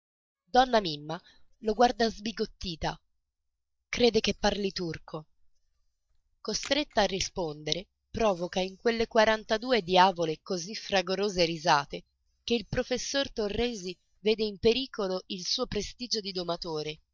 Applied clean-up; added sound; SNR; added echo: neural mask model DeepFilterNet 3.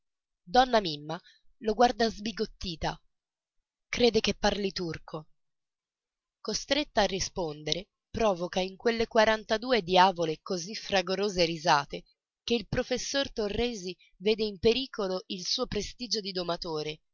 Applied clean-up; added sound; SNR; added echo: none; none; none; none.